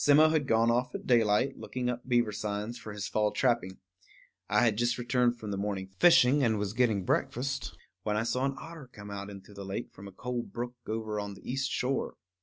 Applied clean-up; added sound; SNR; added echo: none; none; none; none.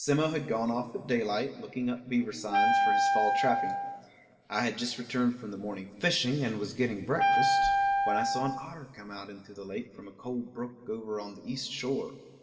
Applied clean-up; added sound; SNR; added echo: none; Wind instrument, woodwind instrument; -5 dB; reverberation time 2.1 s.